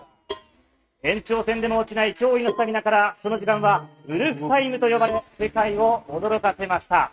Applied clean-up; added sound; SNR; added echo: neural mask model RNNoise.